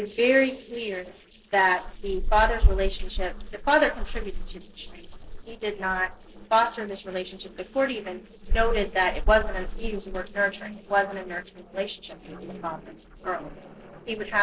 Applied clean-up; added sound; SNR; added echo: neural separator model SepFormer DNS4.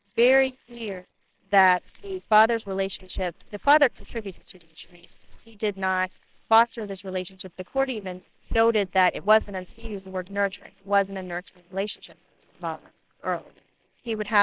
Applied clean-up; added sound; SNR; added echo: neural separator model SepFormer WHAMR!.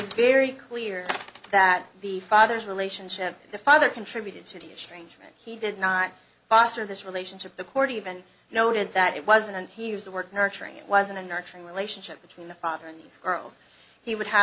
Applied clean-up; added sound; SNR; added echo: none; none; none; none.